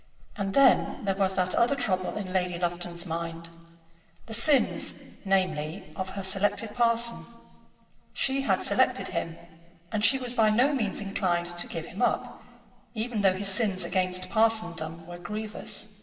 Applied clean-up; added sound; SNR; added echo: none; none; none; reverberation time 1.8 s.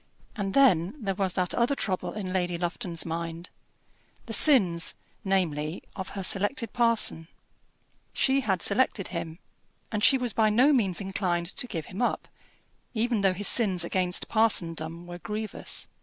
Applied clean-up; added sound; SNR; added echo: none; none; none; none.